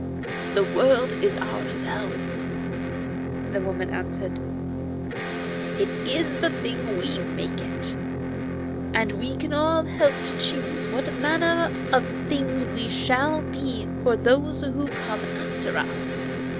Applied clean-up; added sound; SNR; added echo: none; Electric guitar; 1 dB; none.